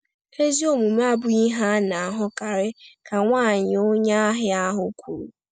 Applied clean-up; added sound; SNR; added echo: none; none; none; none.